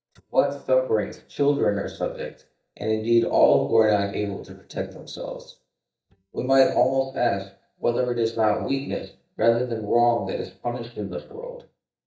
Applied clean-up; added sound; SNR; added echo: neural mask model DeepFilterNet 3.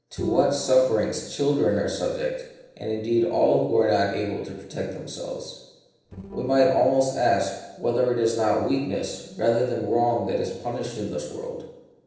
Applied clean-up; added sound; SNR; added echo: neural separator model SepFormer DNS4.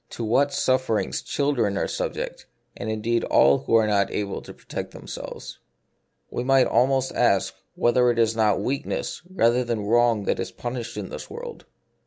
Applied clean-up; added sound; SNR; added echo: none; none; none; none.